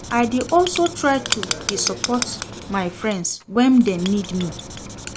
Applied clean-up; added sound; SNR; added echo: none; Writing; 9 dB; none.